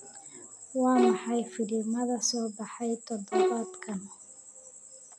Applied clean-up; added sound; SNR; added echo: none; Bowed string instrument; -2 dB; none.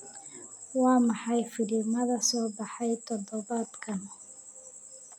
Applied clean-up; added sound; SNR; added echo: none; none; none; none.